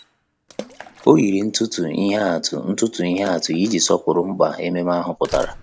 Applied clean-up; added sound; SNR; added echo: none; Slam + Water / Splash, splatter; 19 dB; none.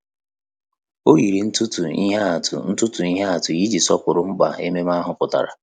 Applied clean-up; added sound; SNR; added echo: none; none; none; none.